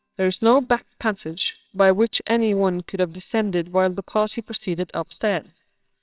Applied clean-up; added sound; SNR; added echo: neural separator model SepFormer WHAMR!.